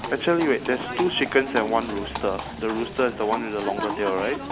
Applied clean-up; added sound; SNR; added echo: none; Livestock, farm animals, working animals; 7 dB; none.